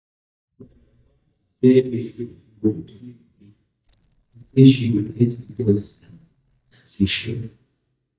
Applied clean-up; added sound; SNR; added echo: neural mask model DeepFilterNet 3.